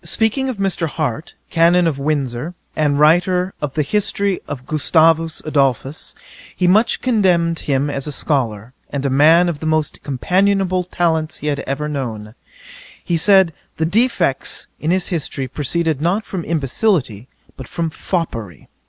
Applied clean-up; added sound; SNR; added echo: none; none; none; none.